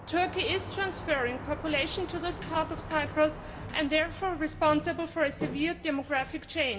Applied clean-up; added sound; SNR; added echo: none; Sliding door; 10 dB; reverberation time 1.2 s.